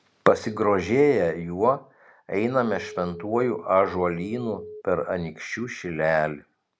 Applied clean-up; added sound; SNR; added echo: none; Telephone; 14 dB; none.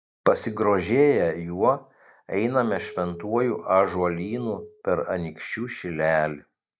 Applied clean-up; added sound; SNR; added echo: neural mask model DeepFilterNet 3.